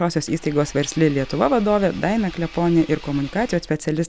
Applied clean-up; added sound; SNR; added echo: none; Engine / Car; 19 dB; none.